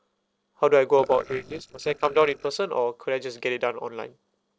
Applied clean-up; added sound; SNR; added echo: neural separator model SepFormer DNS4.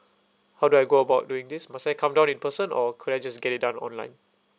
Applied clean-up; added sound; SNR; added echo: none; none; none; none.